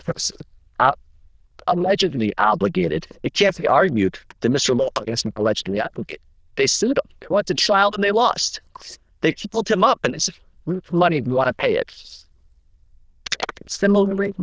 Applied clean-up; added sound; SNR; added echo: neural diffusion model UNIVERSE++.